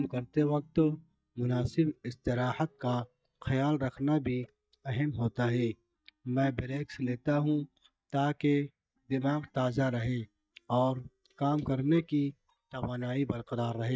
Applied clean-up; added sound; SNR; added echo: neural mask model DeepFilterNet 3.